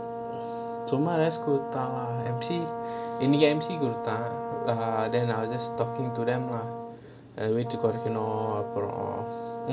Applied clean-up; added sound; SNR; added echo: none; Brass instrument; 5 dB; none.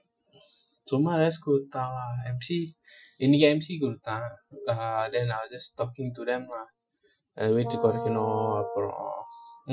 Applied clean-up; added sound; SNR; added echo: classical method Wiener filter.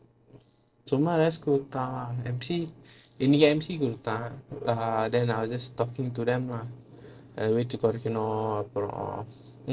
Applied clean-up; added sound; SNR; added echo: neural separator model SepFormer DNS4.